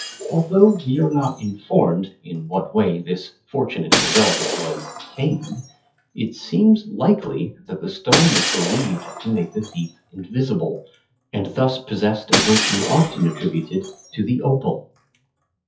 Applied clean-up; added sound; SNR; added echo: classical method WPE with log-MMSE.